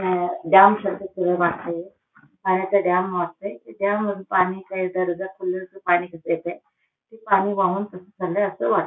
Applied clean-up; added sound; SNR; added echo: none; none; none; none.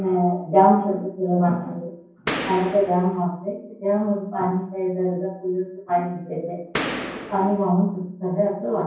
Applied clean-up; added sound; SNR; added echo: none; Boom; 7 dB; reverberation time 0.9 s.